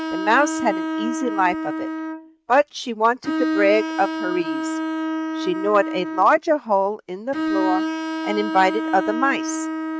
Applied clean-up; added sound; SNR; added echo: neural mask model RNNoise.